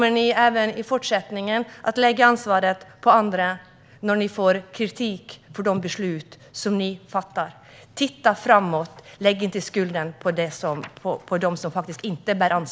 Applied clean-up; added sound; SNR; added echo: none; none; none; none.